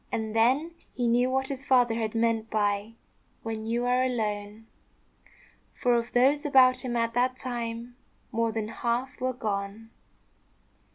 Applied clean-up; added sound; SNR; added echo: none; none; none; none.